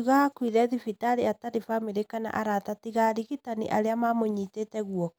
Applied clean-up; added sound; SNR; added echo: none; none; none; none.